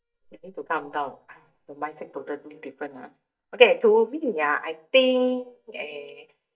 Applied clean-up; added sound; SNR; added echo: neural mask model DeepFilterNet 3.